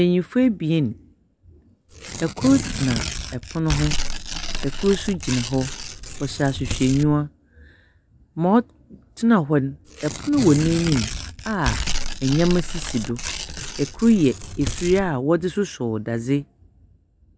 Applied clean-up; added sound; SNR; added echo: none; Tearing; 7 dB; none.